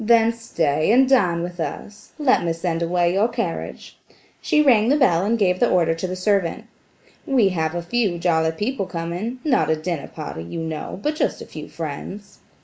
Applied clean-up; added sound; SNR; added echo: neural mask model Resemble Enhance denoiser.